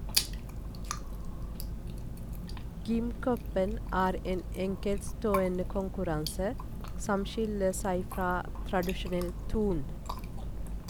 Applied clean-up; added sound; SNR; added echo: none; Chewing, mastication; 2 dB; none.